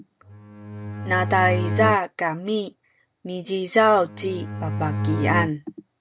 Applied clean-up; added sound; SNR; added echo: none; Bowed string instrument; 3 dB; none.